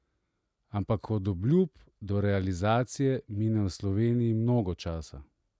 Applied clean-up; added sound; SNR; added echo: none; none; none; none.